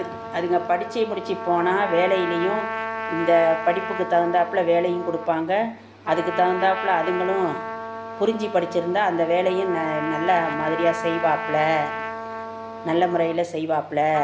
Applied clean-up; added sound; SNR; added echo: none; Trumpet; 8 dB; none.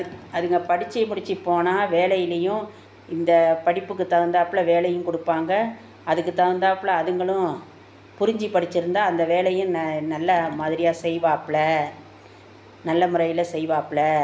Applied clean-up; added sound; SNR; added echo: none; none; none; none.